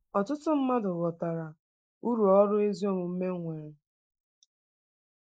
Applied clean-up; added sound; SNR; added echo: neural mask model Resemble Enhance denoiser.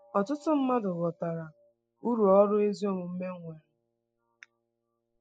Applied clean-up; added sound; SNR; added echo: classical method spectral subtraction.